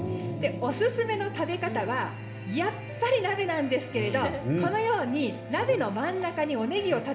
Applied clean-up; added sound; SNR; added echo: none; Electric guitar / Strum; 12 dB; reverberation time 2.8 s.